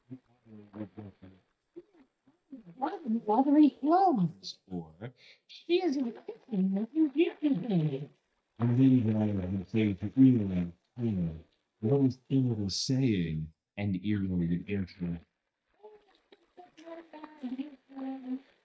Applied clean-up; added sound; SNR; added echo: neural mask model DeepFilterNet 3.